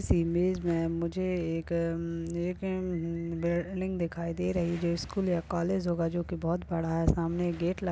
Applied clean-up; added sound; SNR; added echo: none; none; none; none.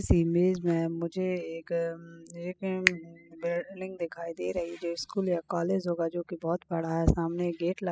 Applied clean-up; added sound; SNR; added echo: classical method spectral subtraction.